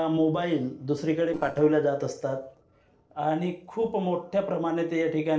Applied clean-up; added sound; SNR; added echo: neural separator model SepFormer DNS4.